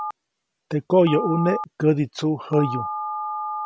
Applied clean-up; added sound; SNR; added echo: none; Telephone; 8 dB; none.